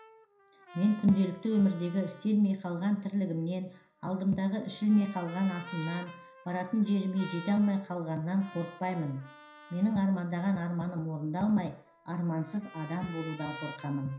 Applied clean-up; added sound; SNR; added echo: none; Trumpet; 19 dB; reverberation time 0.5 s.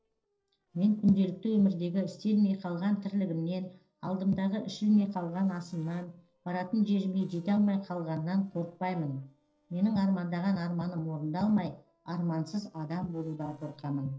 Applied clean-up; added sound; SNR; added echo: neural separator model SepFormer DNS4.